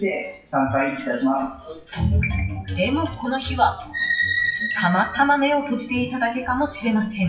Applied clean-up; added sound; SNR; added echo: classical method WPE with log-MMSE.